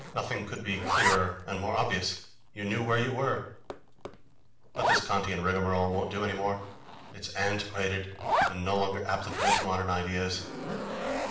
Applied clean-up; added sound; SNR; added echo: none; Zipper (clothing); 3 dB; reverberation time 0.6 s.